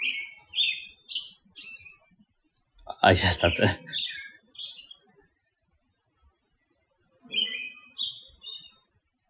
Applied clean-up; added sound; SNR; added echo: classical method Wiener filter.